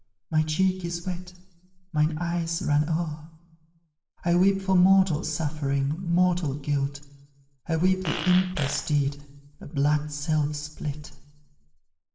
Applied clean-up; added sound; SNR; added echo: none; Fart; 9 dB; reverberation time 0.8 s.